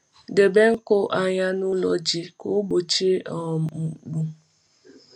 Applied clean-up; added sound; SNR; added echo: none; none; none; none.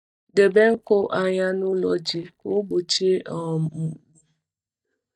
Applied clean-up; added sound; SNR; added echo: neural mask model DeepFilterNet 3.